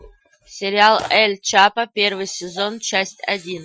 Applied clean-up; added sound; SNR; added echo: classical method Wiener filter.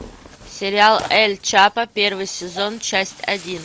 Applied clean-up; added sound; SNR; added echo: none; Tearing; 19 dB; none.